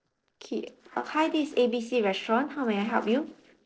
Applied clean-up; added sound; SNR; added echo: neural separator model SepFormer DNS4.